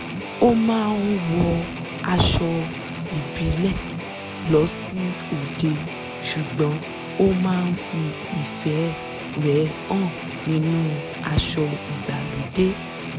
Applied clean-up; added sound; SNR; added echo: none; Guitar; 8 dB; none.